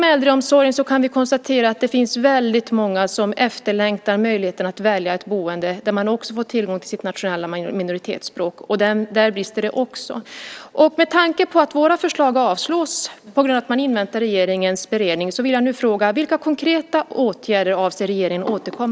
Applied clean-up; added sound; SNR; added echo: none; none; none; none.